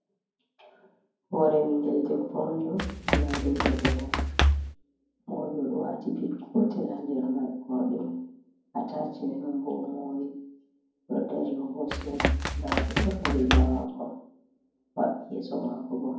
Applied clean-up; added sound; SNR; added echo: none; Run; -4 dB; reverberation time 0.9 s.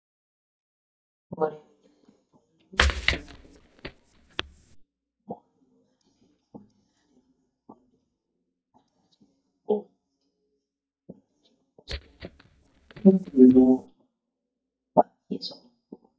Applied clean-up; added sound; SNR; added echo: neural mask model DeepFilterNet 3.